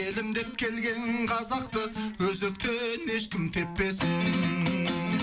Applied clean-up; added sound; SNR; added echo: none; none; none; none.